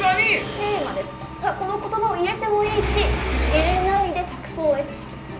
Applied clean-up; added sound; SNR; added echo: none; Mechanisms; 5 dB; reverberation time 0.5 s.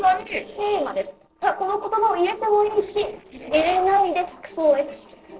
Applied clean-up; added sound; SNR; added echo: neural separator model SepFormer DNS4.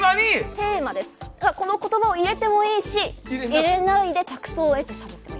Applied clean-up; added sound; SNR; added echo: none; none; none; none.